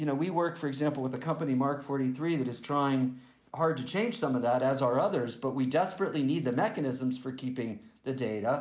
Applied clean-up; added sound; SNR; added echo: none; none; none; none.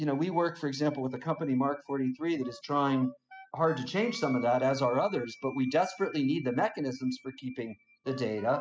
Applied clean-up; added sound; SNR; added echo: classical method spectral subtraction.